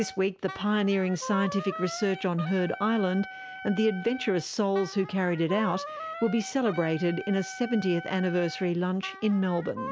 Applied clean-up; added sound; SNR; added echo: none; Wind instrument, woodwind instrument; 13 dB; none.